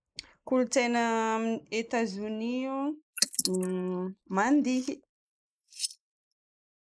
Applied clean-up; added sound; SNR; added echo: neural mask model Resemble Enhance denoiser.